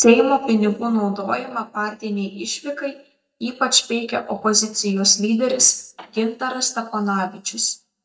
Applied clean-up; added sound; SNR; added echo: neural mask model DeepFilterNet 3.